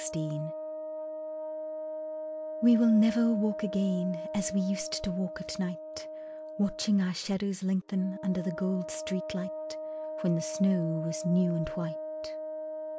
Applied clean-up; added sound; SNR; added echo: none; Wind instrument, woodwind instrument; 8 dB; none.